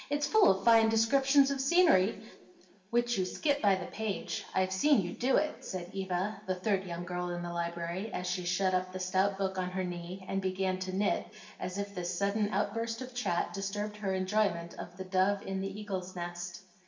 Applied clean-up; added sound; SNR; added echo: none; none; none; reverberation time 0.8 s.